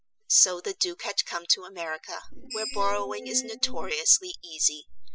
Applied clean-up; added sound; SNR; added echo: classical method spectral subtraction.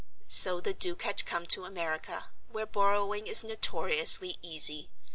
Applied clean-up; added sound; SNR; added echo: none; none; none; none.